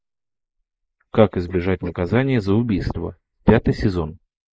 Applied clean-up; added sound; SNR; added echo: neural mask model Resemble Enhance denoiser.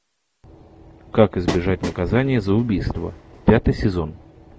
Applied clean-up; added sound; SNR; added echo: none; Train; 10 dB; none.